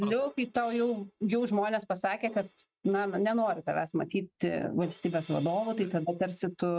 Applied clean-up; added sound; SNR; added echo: neural mask model RNNoise.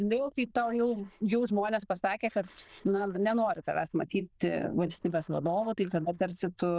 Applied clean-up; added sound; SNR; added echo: neural diffusion model UNIVERSE++.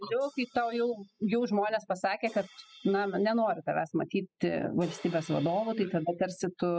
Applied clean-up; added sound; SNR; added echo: classical method spectral subtraction.